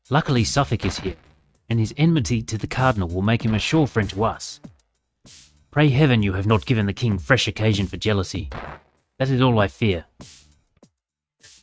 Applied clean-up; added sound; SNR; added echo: neural mask model RNNoise.